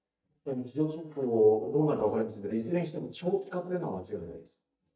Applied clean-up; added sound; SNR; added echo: neural mask model DeepFilterNet 3.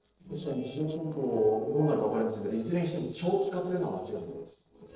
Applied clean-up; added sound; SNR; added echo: neural separator model SepFormer DNS4.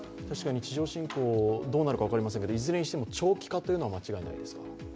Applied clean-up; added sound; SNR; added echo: none; none; none; none.